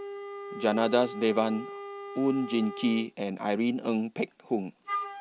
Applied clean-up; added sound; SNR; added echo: none; Wind instrument, woodwind instrument; 11 dB; none.